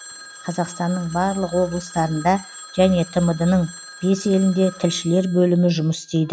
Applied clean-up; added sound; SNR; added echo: none; Telephone; 18 dB; none.